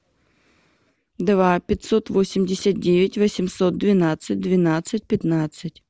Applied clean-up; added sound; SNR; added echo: none; none; none; none.